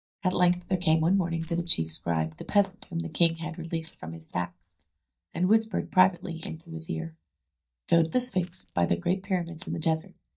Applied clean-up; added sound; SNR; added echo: neural mask model DeepFilterNet 3.